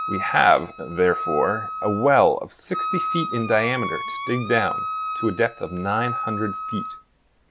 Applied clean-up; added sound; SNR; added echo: none; Wind instrument, woodwind instrument; 7 dB; none.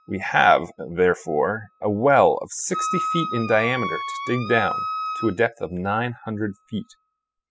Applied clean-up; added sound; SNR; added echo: classical method spectral subtraction.